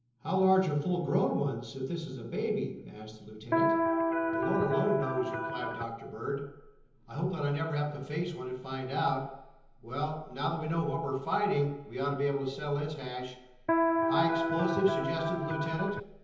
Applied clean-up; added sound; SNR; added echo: none; Electric guitar; -2 dB; reverberation time 0.9 s.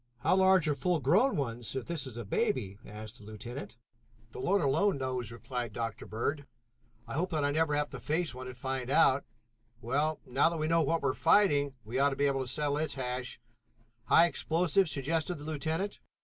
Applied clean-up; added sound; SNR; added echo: none; none; none; none.